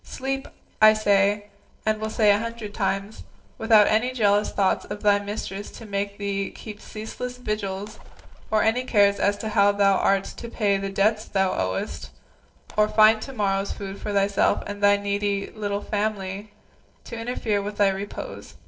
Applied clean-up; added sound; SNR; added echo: neural separator model SepFormer DNS4.